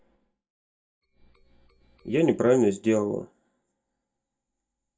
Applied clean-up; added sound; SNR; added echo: neural mask model DeepFilterNet 3.